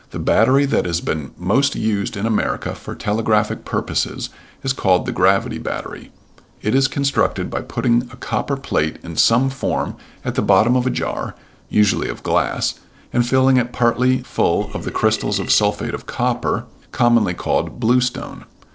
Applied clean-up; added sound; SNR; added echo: neural separator model SepFormer DNS4.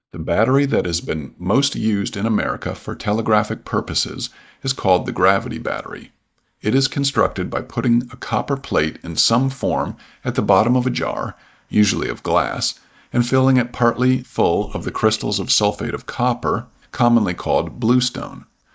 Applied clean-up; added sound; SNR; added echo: neural mask model DeepFilterNet 3.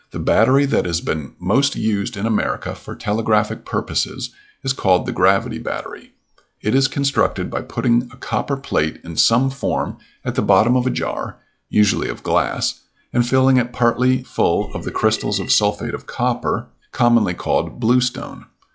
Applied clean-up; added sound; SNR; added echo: classical method log-MMSE.